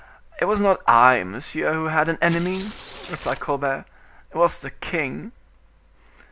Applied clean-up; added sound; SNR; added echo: none; Tearing; 14 dB; none.